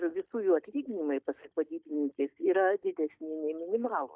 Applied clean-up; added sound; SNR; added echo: neural mask model DeepFilterNet 3.